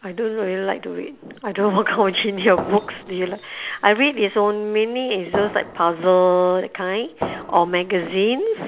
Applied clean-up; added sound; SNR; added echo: none; Fireworks; 10 dB; none.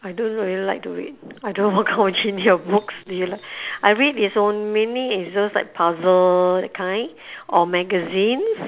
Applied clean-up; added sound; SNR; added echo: none; none; none; none.